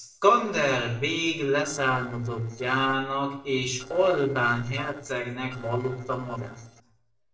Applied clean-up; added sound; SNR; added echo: neural separator model SepFormer DNS4.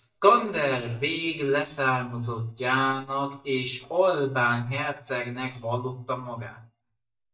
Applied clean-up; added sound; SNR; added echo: neural mask model DeepFilterNet 3.